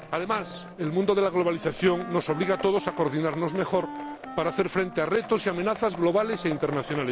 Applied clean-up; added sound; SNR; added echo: none; Wind instrument, woodwind instrument + Skateboard; 13 dB; none.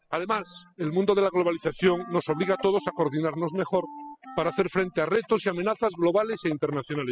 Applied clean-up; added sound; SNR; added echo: classical method spectral subtraction.